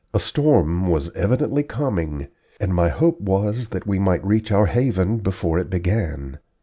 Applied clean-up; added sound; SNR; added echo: none; none; none; none.